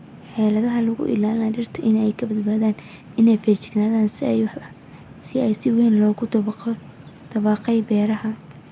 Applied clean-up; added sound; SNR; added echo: none; none; none; none.